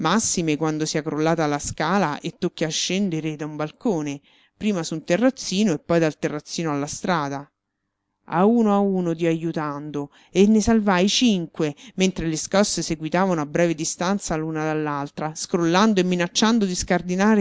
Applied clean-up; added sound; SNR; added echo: none; none; none; none.